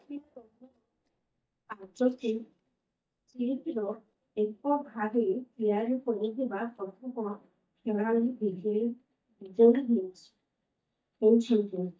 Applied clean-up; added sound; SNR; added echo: neural mask model DeepFilterNet 3.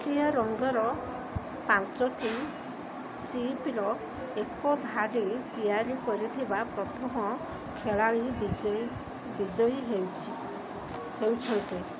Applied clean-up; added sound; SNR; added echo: none; none; none; none.